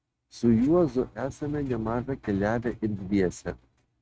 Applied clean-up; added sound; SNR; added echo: neural mask model RNNoise.